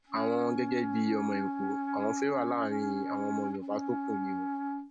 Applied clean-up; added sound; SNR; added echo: none; Wind instrument, woodwind instrument; 1 dB; none.